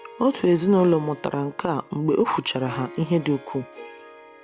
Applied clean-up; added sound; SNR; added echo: none; Harp; 19 dB; none.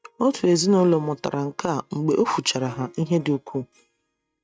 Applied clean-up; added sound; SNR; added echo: neural mask model RNNoise.